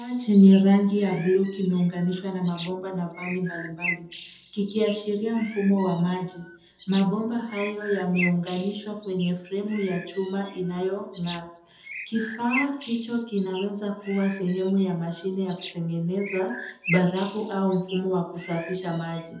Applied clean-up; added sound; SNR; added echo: none; Bird; 13 dB; reverberation time 0.7 s.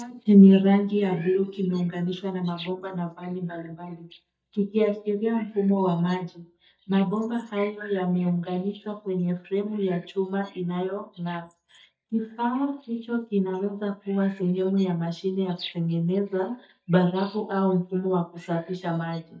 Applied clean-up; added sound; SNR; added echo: neural mask model DeepFilterNet 3.